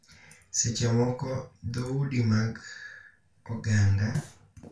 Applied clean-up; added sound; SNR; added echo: none; none; none; reverberation time 0.3 s.